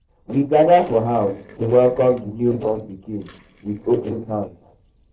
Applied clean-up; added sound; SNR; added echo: neural separator model SepFormer DNS4.